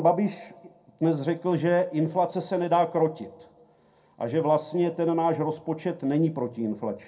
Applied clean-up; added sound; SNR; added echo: none; none; none; reverberation time 0.2 s.